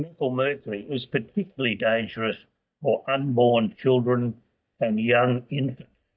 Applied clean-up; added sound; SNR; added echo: neural mask model DeepFilterNet 3.